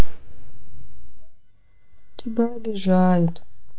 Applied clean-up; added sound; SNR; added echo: neural mask model DeepFilterNet 3.